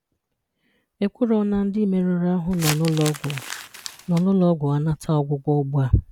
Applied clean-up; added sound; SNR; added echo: none; Crumpling, crinkling; 11 dB; none.